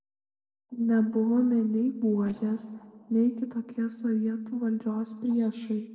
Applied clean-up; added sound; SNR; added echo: neural separator model SepFormer DNS4.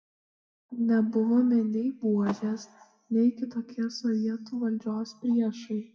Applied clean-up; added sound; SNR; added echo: classical method WPE with log-MMSE.